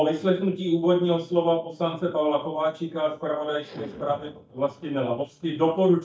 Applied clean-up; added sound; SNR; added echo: neural mask model DeepFilterNet 3.